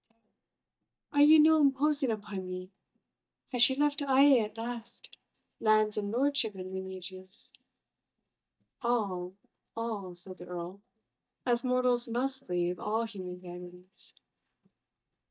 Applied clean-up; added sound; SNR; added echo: neural mask model DeepFilterNet 3.